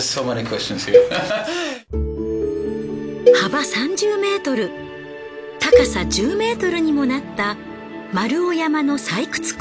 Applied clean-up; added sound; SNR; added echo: none; Cowbell; -1 dB; none.